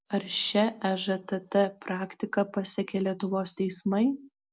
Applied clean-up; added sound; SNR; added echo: none; none; none; none.